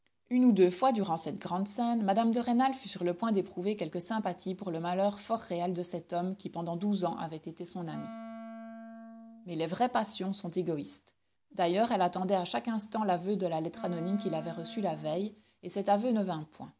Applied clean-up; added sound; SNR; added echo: none; Wind instrument, woodwind instrument; 15 dB; none.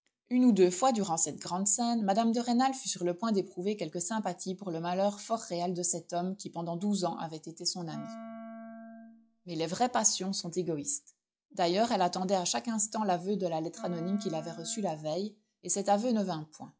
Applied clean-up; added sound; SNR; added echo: classical method log-MMSE.